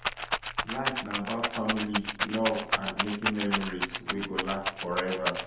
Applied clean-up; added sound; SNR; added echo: none; Rattle; 0 dB; reverberation time 0.8 s.